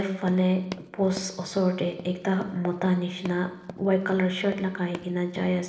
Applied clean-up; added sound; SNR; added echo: none; Run; 18 dB; reverberation time 1.0 s.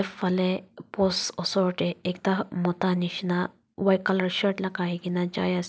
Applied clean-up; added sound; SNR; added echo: none; none; none; none.